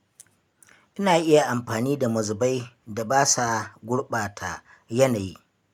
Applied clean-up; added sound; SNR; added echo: none; none; none; none.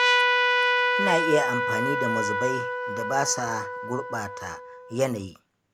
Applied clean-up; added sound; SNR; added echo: none; Trumpet; -4 dB; none.